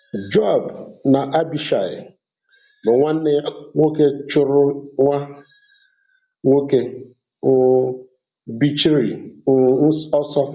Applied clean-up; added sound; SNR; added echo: none; none; none; none.